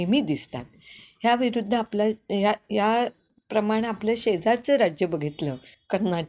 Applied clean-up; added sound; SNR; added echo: neural mask model RNNoise.